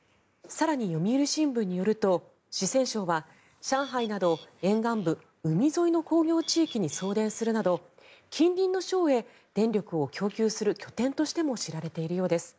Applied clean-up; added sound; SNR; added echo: neural mask model Resemble Enhance denoiser.